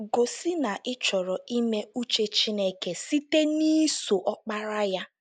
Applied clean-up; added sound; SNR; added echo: none; none; none; none.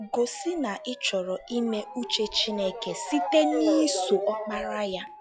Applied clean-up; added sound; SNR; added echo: classical method log-MMSE.